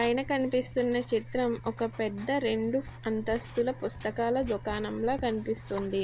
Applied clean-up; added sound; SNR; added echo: none; Writing; 14 dB; none.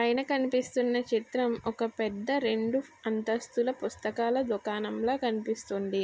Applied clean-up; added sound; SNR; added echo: none; none; none; none.